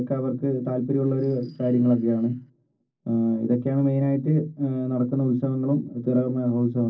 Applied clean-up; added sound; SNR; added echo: neural separator model SepFormer DNS4.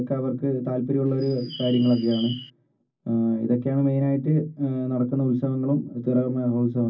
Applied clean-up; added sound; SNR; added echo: none; Bird; 16 dB; reverberation time 0.4 s.